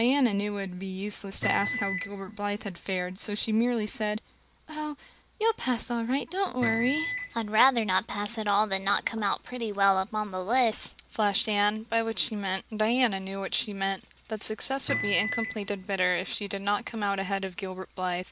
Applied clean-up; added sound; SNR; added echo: none; Microwave oven; 4 dB; none.